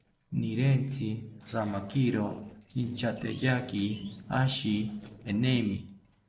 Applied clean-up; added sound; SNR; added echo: neural separator model SepFormer DNS4.